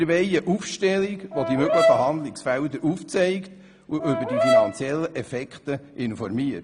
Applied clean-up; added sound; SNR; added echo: none; Brass instrument; -1 dB; none.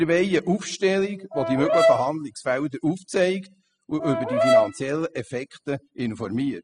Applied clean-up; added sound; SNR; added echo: classical method spectral subtraction.